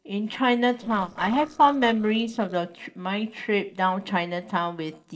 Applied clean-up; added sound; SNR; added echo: neural separator model SepFormer DNS4.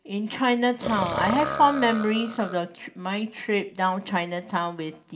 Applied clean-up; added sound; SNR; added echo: none; Burping, eructation; 8 dB; reverberation time 0.4 s.